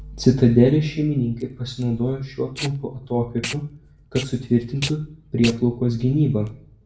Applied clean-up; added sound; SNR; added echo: none; Packing tape, duct tape; 16 dB; reverberation time 0.5 s.